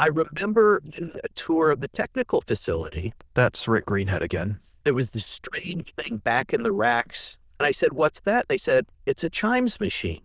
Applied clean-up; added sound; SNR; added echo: neural diffusion model UNIVERSE++.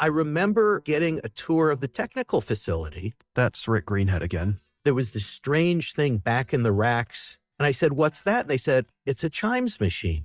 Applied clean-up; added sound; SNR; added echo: neural mask model DeepFilterNet 3.